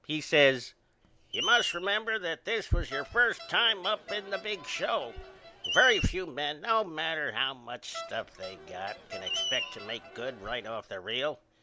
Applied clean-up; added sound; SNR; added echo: none; Crowd + Screech; 10 dB; none.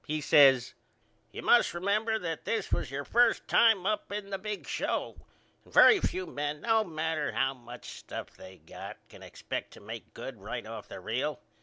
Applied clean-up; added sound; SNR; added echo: none; none; none; none.